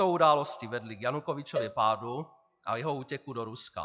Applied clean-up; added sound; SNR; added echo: classical method log-MMSE.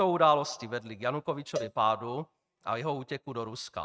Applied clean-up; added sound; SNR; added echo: neural mask model RNNoise.